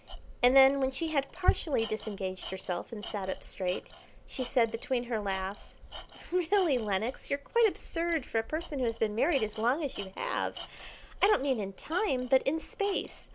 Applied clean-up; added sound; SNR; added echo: none; Tools; 19 dB; none.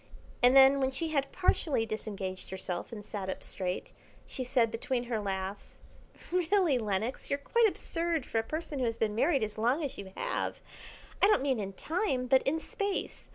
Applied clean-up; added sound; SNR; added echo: none; none; none; none.